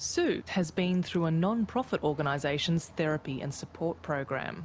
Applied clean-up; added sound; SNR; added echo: none; none; none; none.